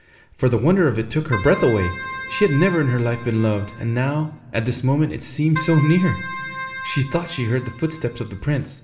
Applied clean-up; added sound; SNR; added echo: none; Keyboard (musical); 11 dB; reverberation time 2.8 s.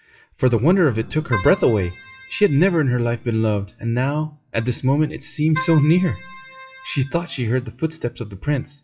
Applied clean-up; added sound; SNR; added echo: classical method WPE with log-MMSE.